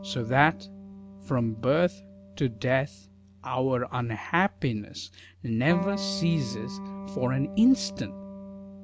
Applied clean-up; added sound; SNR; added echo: none; Electric guitar; 12 dB; none.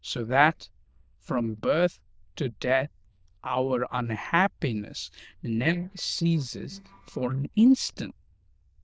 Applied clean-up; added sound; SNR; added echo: neural diffusion model UNIVERSE++.